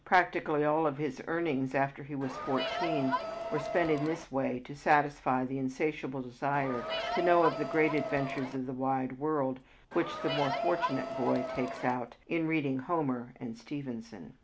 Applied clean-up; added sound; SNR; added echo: none; Crowd; 4 dB; none.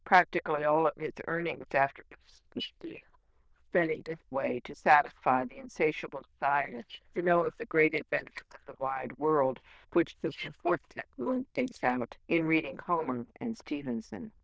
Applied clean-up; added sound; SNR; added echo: neural diffusion model UNIVERSE++.